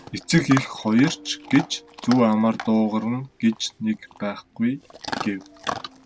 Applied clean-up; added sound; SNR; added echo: none; Chewing, mastication / Dog; 13 dB; none.